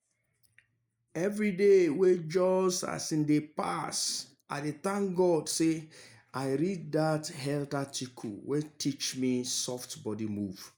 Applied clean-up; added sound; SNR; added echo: neural mask model Resemble Enhance denoiser.